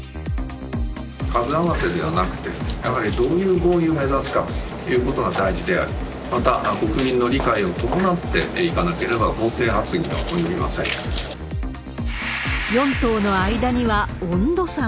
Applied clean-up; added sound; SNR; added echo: none; none; none; none.